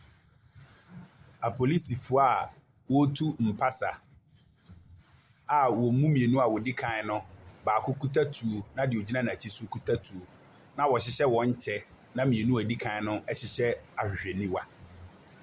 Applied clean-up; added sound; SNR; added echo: none; none; none; none.